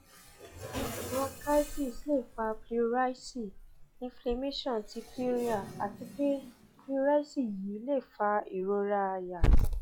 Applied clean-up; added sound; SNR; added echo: classical method log-MMSE.